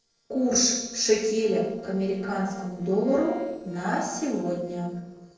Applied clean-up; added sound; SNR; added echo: neural separator model SepFormer DNS4.